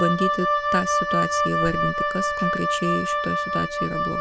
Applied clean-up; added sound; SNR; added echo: none; Wind instrument, woodwind instrument; -4 dB; none.